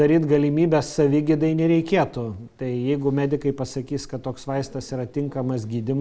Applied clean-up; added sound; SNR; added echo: none; none; none; none.